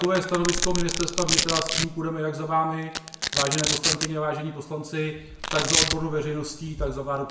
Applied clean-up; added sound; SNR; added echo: none; Domestic sounds, home sounds; 1 dB; reverberation time 0.8 s.